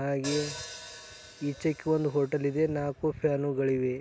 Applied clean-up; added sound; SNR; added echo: none; Hi-hat; 15 dB; none.